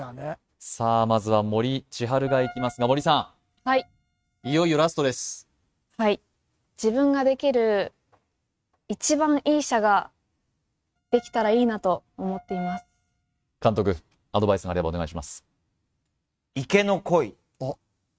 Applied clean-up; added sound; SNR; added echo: neural mask model RNNoise.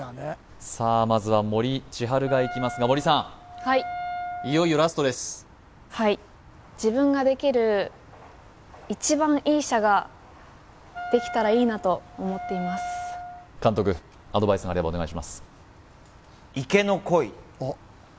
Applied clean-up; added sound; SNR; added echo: none; Wind instrument, woodwind instrument; 10 dB; none.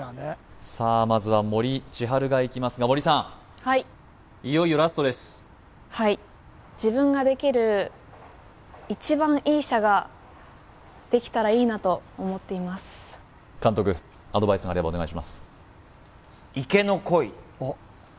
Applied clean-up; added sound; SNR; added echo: none; none; none; none.